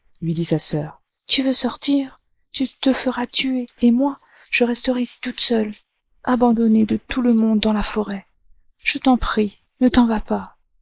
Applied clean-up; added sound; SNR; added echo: neural mask model Resemble Enhance denoiser.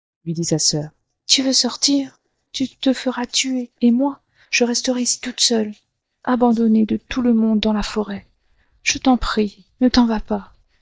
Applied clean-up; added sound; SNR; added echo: neural mask model DeepFilterNet 3.